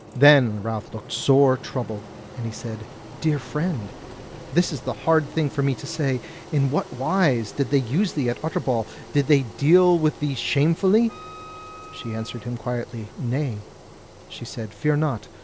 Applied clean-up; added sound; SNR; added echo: none; Wind instrument, woodwind instrument + Engine; 17 dB; none.